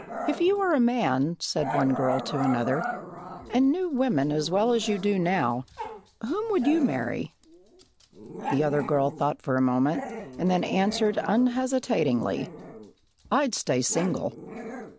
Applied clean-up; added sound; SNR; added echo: none; Growling; 12 dB; none.